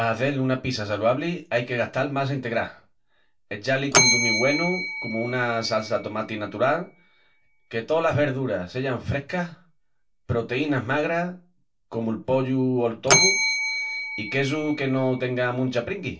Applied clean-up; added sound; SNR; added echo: none; Bell; 4 dB; reverberation time 0.2 s.